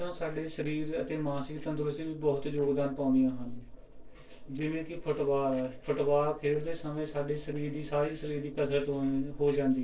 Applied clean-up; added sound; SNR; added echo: neural separator model SepFormer DNS4.